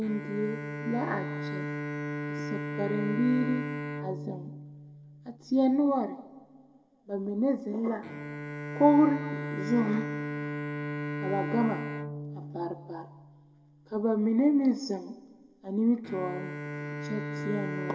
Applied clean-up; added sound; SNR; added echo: none; Bowed string instrument; 7 dB; reverberation time 1.1 s.